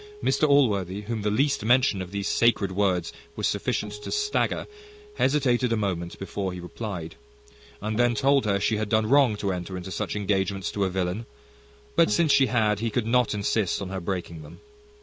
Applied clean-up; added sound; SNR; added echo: none; Acoustic guitar; 20 dB; none.